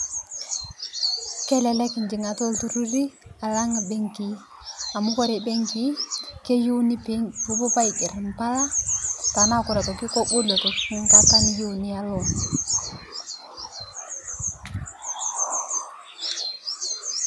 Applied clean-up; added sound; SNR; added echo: none; Bird vocalization, bird call, bird song; 0 dB; none.